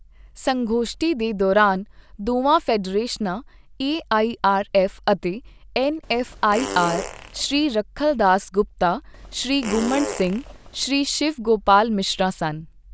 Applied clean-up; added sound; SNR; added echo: none; Fart; 10 dB; none.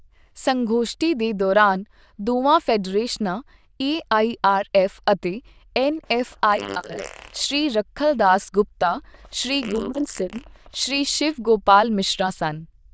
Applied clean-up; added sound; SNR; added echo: neural diffusion model UNIVERSE++.